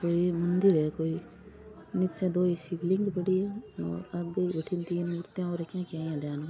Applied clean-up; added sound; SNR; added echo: none; none; none; none.